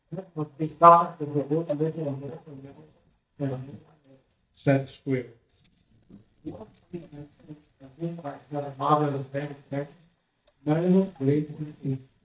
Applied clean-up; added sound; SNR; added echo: neural mask model DeepFilterNet 3.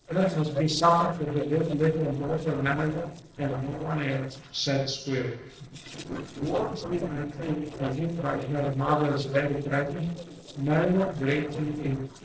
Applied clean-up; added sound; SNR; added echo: neural separator model SepFormer DNS4.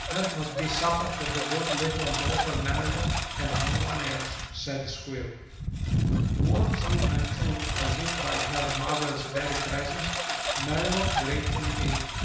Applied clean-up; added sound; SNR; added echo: none; Engine; -4 dB; reverberation time 1.0 s.